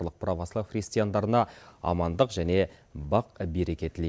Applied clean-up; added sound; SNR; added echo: none; none; none; none.